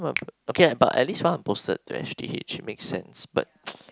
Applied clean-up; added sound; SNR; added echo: none; Finger snapping; 15 dB; none.